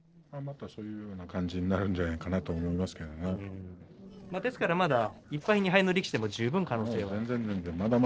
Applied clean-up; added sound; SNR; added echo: neural separator model SepFormer DNS4.